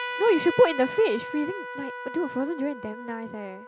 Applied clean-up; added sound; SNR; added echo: none; Trumpet; 10 dB; none.